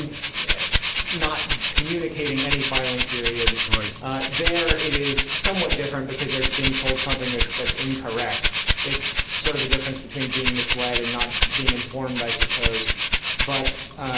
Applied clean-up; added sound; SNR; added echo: none; Rattle (instrument); -4 dB; none.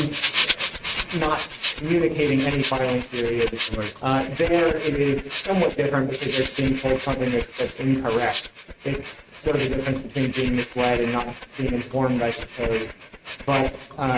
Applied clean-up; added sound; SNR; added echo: neural mask model RNNoise.